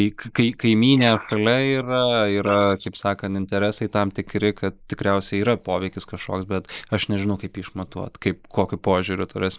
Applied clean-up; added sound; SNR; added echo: neural mask model Resemble Enhance denoiser.